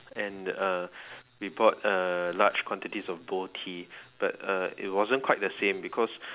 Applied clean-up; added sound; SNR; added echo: none; none; none; none.